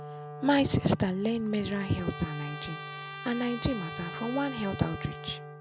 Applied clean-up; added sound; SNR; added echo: none; Wind instrument, woodwind instrument + Trumpet; 11 dB; none.